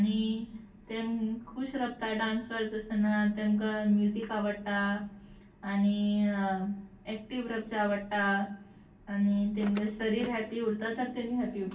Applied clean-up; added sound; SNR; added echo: none; Car; 15 dB; reverberation time 0.2 s.